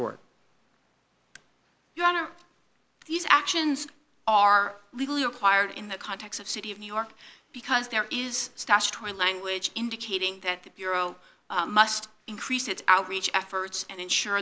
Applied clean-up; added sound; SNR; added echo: none; none; none; none.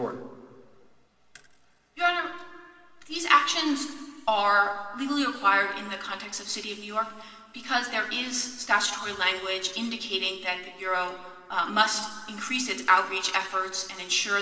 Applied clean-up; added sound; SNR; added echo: none; none; none; reverberation time 2.0 s.